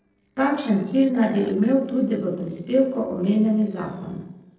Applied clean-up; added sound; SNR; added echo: neural separator model SepFormer DNS4.